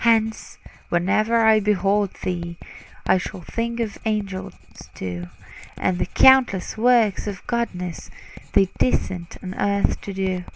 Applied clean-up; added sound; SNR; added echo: none; Writing; 19 dB; none.